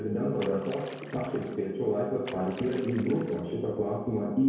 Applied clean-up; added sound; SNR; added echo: none; Splash, splatter; 17 dB; reverberation time 1.2 s.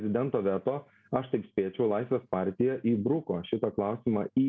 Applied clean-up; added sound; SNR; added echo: none; none; none; none.